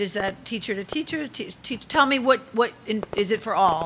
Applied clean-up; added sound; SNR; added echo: none; Fireworks; 17 dB; none.